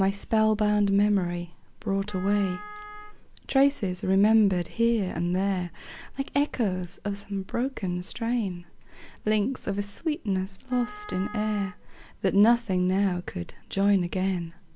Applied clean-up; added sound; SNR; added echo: none; Wind instrument, woodwind instrument; 18 dB; none.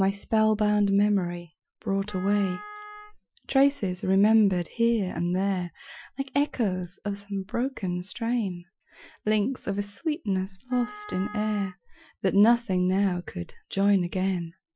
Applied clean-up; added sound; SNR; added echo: classical method Wiener filter.